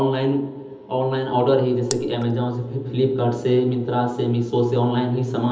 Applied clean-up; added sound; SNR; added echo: none; Raindrop; 13 dB; reverberation time 0.7 s.